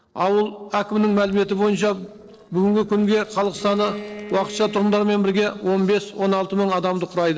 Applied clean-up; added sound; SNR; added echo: neural separator model SepFormer DNS4.